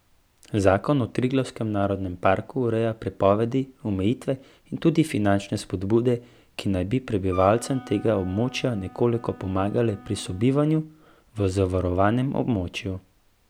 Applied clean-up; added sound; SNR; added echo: none; Wind instrument, woodwind instrument; 19 dB; none.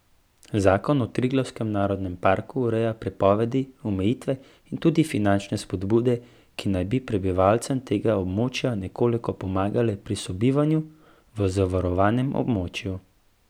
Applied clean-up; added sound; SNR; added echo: none; none; none; none.